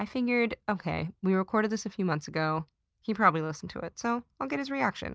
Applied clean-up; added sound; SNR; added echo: none; none; none; none.